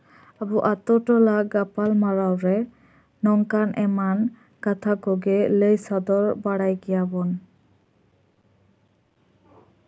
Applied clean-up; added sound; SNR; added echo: none; none; none; none.